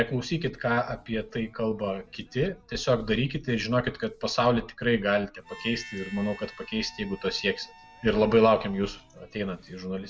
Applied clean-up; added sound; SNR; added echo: none; Harmonica; 19 dB; none.